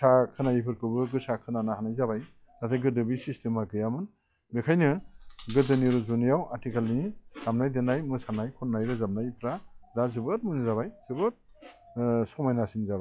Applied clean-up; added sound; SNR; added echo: classical method log-MMSE.